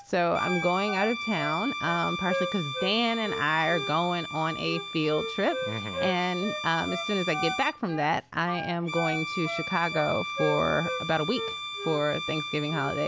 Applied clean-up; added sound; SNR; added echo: none; Bowed string instrument + Wind instrument, woodwind instrument; 5 dB; none.